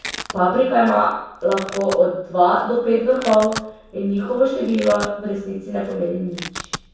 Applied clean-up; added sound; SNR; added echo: none; Domestic sounds, home sounds; 16 dB; reverberation time 0.7 s.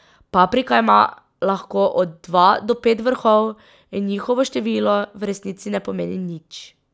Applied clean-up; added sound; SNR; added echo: none; none; none; none.